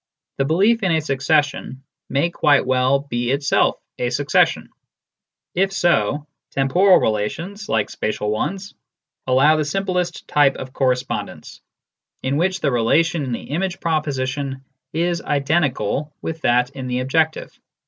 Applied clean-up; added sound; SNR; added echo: none; none; none; none.